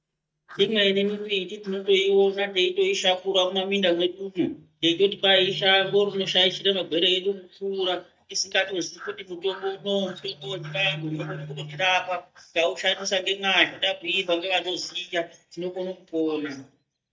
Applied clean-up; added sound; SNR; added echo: neural mask model DeepFilterNet 3.